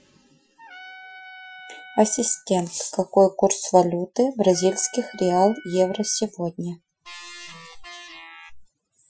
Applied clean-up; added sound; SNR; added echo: classical method Wiener filter.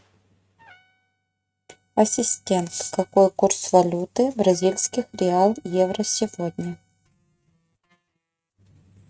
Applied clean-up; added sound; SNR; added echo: neural mask model RNNoise.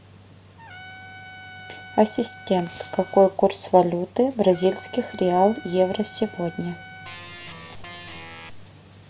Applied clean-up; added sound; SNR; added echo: none; Organ + Trumpet; 18 dB; none.